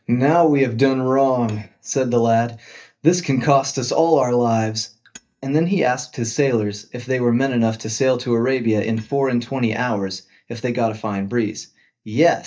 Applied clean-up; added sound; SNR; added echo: neural mask model DeepFilterNet 3.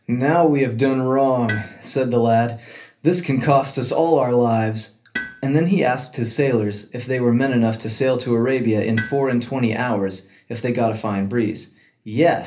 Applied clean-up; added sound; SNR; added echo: none; Tools; 19 dB; reverberation time 0.3 s.